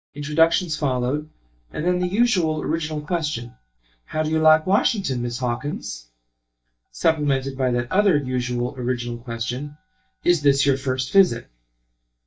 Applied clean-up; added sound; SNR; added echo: neural mask model DeepFilterNet 3.